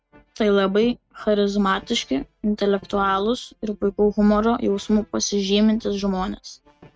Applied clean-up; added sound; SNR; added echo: neural mask model RNNoise.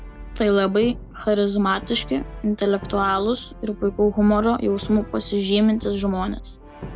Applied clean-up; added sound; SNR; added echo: none; Brass instrument; 15 dB; none.